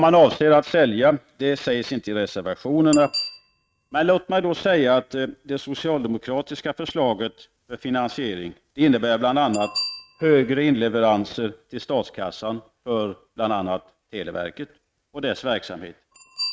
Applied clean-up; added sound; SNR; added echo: neural mask model RNNoise.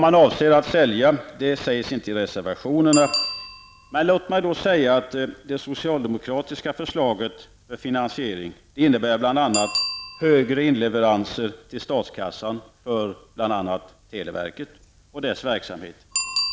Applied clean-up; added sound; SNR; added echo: none; Bicycle bell; 13 dB; none.